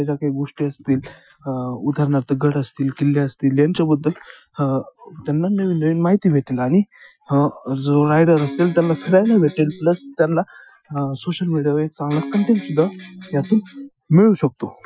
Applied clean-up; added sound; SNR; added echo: classical method Wiener filter.